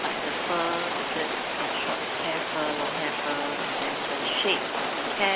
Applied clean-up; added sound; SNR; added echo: none; Rain; -2 dB; none.